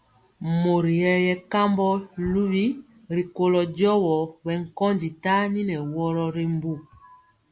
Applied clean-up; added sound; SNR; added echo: none; none; none; none.